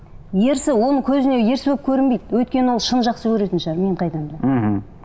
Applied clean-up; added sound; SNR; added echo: none; none; none; none.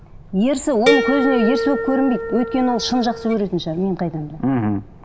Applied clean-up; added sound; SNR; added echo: none; Harp; 3 dB; none.